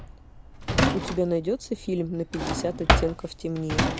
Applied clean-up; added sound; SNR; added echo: none; Drawer open or close; -2 dB; none.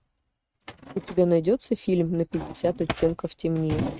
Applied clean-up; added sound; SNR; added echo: neural mask model RNNoise.